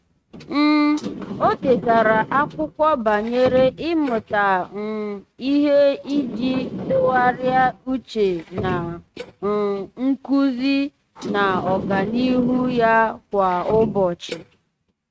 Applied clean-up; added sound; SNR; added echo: neural mask model RNNoise.